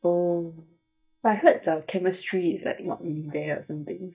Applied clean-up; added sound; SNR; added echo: neural mask model DeepFilterNet 3.